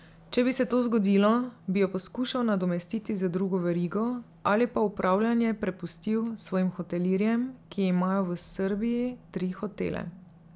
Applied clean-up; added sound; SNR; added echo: none; none; none; none.